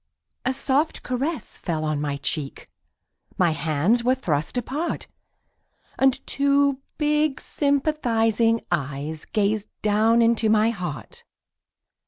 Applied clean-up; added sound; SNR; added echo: none; none; none; none.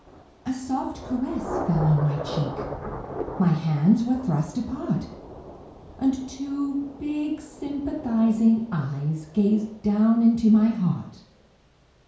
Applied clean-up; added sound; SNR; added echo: none; Thunder / Rain; 13 dB; reverberation time 0.6 s.